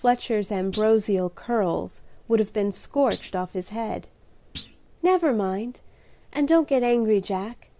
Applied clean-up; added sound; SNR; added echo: none; Thump, thud; 20 dB; none.